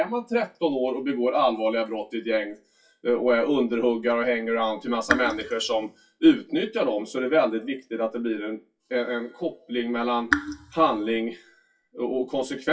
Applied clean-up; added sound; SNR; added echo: classical method WPE with log-MMSE.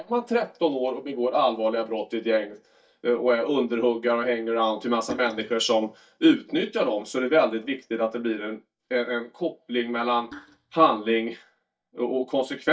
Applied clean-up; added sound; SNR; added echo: neural mask model DeepFilterNet 3.